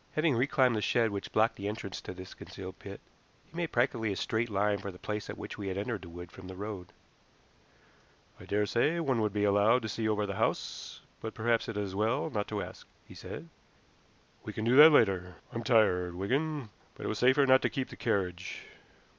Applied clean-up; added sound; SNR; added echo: none; none; none; none.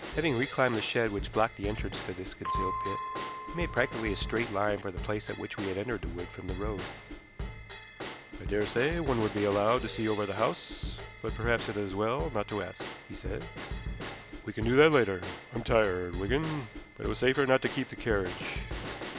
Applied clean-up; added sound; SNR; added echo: none; Percussion + Bell / Drum / Drum kit; 7 dB; none.